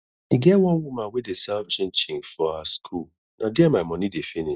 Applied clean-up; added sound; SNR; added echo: none; none; none; none.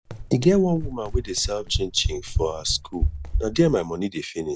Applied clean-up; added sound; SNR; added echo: none; Run; 4 dB; none.